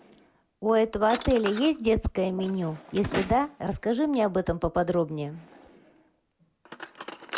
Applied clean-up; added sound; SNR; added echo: none; Drawer open or close; 14 dB; none.